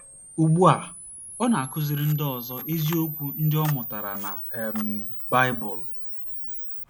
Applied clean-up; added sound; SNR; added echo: none; Camera; 8 dB; none.